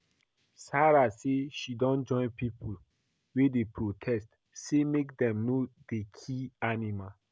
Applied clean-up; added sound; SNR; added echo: none; none; none; none.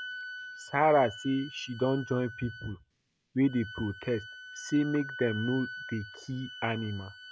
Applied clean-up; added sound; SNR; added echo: none; Wind instrument, woodwind instrument; 13 dB; none.